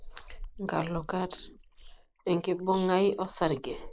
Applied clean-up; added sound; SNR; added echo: neural mask model Resemble Enhance denoiser.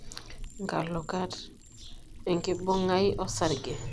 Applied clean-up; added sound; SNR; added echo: none; Liquid; 12 dB; none.